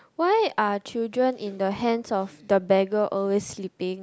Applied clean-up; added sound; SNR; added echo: none; none; none; none.